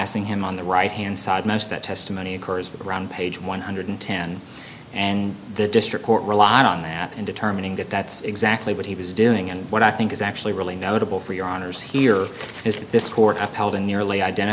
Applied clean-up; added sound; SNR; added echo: none; none; none; none.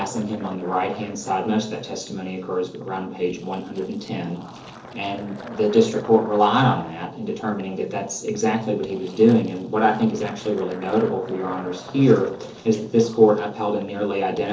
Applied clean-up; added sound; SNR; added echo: neural separator model SepFormer DNS4.